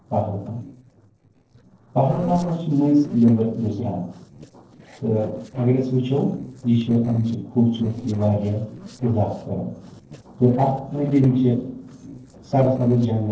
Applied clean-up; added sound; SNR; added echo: neural separator model SepFormer DNS4.